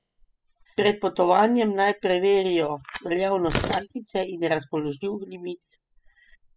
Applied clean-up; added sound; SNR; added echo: classical method spectral subtraction.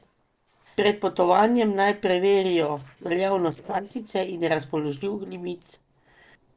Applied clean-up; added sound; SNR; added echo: neural separator model SepFormer DNS4.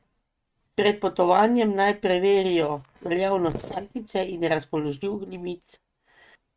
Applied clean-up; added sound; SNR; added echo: neural mask model RNNoise.